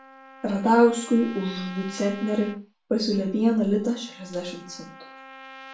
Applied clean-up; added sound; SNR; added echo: none; Trumpet; 19 dB; reverberation time 0.4 s.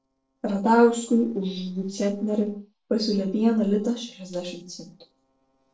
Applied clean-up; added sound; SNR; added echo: neural separator model SepFormer DNS4.